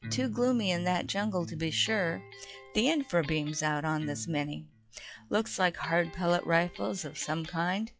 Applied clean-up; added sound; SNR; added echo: classical method log-MMSE.